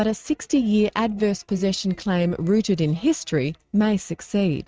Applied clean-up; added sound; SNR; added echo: neural mask model RNNoise.